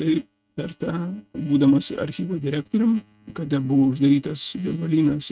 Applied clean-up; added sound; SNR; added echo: neural mask model RNNoise.